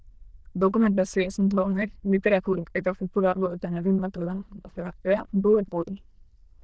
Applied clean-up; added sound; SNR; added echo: neural diffusion model UNIVERSE++.